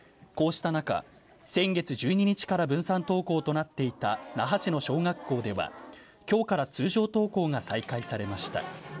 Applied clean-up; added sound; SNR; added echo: none; Crushing; 20 dB; none.